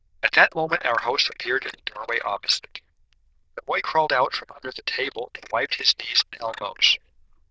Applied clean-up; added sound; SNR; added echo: neural diffusion model UNIVERSE++.